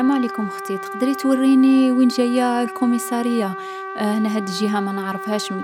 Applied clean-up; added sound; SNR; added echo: none; Trumpet; 11 dB; none.